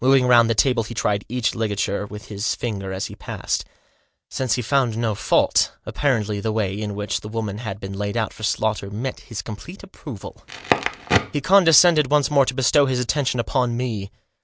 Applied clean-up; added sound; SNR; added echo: none; Crackle; 5 dB; none.